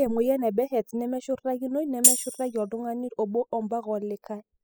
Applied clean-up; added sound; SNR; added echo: classical method spectral subtraction.